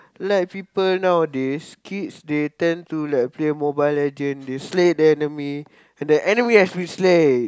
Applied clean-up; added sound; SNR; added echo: none; none; none; none.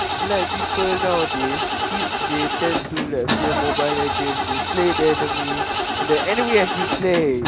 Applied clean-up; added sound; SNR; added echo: none; Engine starting / Car; -1 dB; none.